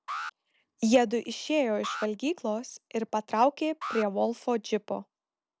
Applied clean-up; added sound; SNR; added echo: none; Alarm; 14 dB; none.